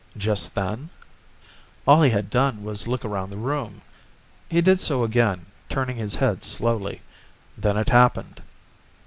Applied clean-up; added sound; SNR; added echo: none; none; none; none.